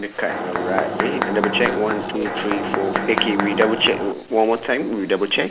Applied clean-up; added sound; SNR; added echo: none; Mechanisms; 3 dB; none.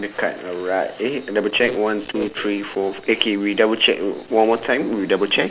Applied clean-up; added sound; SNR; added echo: none; none; none; none.